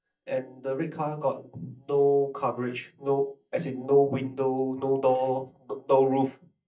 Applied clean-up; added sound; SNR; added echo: neural mask model DeepFilterNet 3.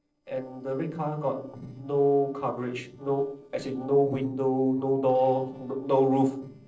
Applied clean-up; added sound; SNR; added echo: neural separator model SepFormer DNS4.